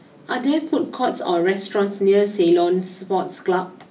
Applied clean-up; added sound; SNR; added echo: none; none; none; none.